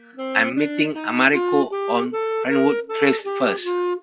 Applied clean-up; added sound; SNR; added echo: classical method WPE with log-MMSE.